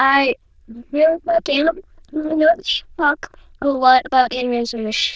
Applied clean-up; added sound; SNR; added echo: neural diffusion model UNIVERSE++.